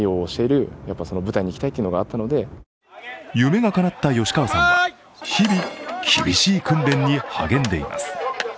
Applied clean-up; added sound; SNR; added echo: none; none; none; none.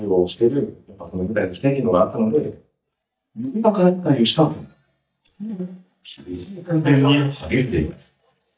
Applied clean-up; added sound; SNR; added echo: neural mask model DeepFilterNet 3.